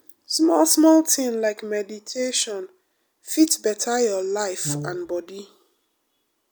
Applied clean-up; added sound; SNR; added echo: none; Brass instrument; 10 dB; none.